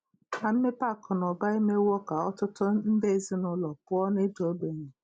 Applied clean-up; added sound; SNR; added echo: none; none; none; none.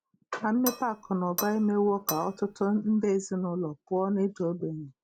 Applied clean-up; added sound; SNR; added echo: none; Cutlery, silverware / Dishes, pots, and pans; 10 dB; none.